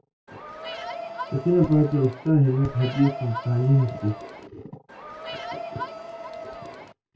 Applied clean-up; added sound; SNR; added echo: none; Crowd; 11 dB; reverberation time 0.2 s.